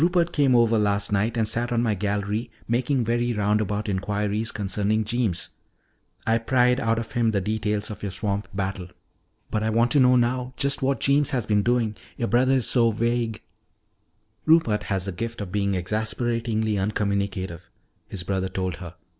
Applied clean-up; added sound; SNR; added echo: none; none; none; none.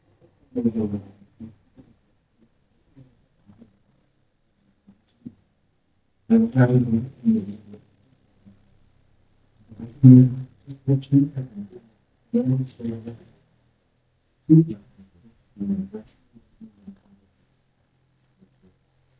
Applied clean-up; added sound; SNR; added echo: neural mask model DeepFilterNet 3.